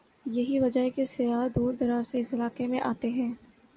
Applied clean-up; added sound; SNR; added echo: none; none; none; none.